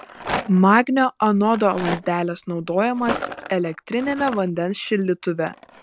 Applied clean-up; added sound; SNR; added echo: none; Rattle; 12 dB; none.